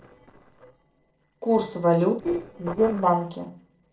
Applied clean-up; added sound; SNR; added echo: neural separator model SepFormer DNS4.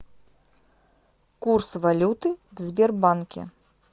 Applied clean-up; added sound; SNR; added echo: none; none; none; none.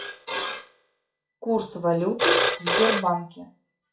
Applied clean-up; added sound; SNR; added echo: classical method WPE with log-MMSE.